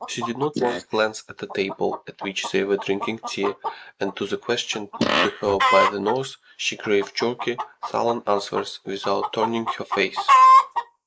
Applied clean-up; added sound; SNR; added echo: neural mask model Resemble Enhance denoiser.